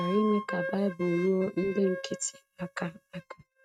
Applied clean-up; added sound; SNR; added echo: neural mask model RNNoise.